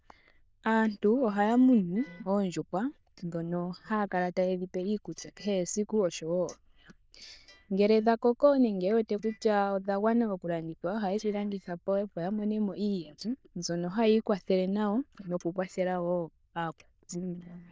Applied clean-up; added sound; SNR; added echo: neural diffusion model UNIVERSE++.